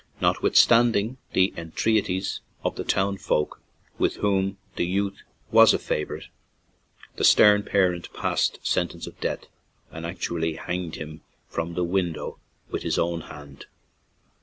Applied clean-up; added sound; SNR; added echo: none; none; none; none.